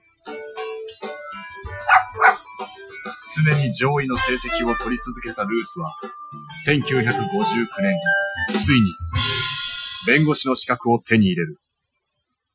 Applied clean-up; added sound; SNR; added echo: classical method Wiener filter.